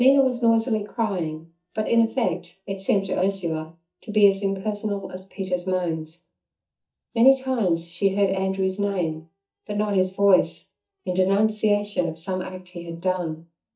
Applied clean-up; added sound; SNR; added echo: neural mask model DeepFilterNet 3.